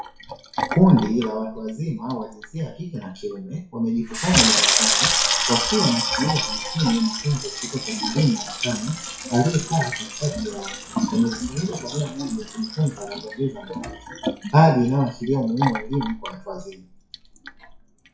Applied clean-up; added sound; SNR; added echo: classical method WPE with log-MMSE.